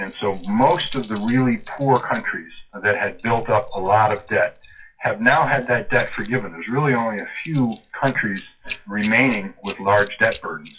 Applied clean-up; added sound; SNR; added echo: classical method WPE with log-MMSE.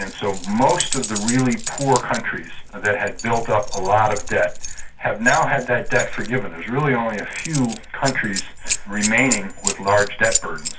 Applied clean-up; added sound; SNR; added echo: none; Keys jangling; 6 dB; reverberation time 0.2 s.